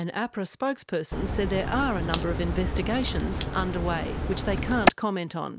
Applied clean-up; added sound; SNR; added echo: none; Crack; -1 dB; none.